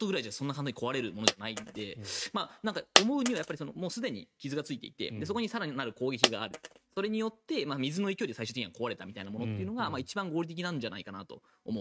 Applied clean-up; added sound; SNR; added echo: neural mask model RNNoise.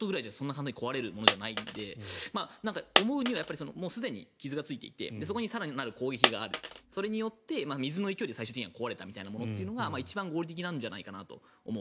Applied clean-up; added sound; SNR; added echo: none; Coin (dropping); -3 dB; none.